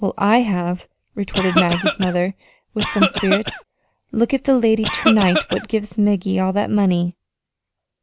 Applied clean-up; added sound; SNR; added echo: none; Cough; 2 dB; none.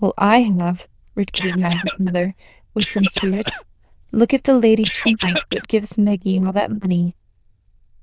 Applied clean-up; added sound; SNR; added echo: neural diffusion model UNIVERSE++.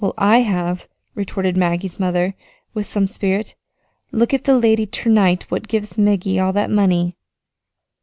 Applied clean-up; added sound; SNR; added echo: none; none; none; none.